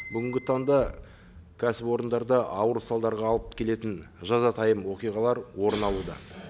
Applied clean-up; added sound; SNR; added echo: none; Bicycle bell; 17 dB; none.